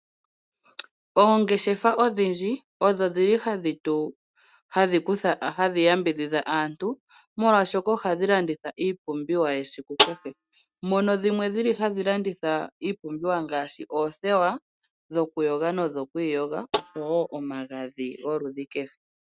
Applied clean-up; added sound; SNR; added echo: neural mask model RNNoise.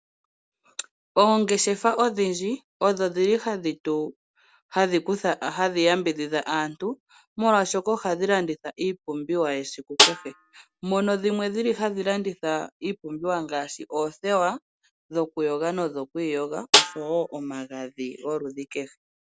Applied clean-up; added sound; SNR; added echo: none; Snare drum; -2 dB; none.